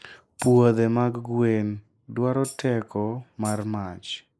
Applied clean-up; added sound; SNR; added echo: neural mask model Resemble Enhance denoiser.